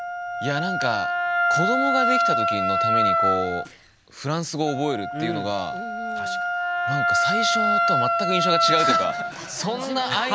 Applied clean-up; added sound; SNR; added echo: none; Wind instrument, woodwind instrument; -4 dB; none.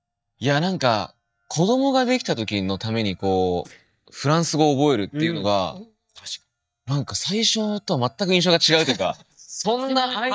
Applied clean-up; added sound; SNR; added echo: neural mask model DeepFilterNet 3.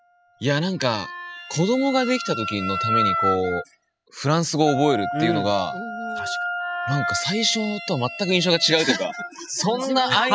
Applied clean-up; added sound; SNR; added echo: classical method spectral subtraction.